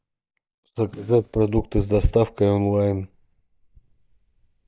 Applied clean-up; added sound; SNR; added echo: neural mask model DeepFilterNet 3.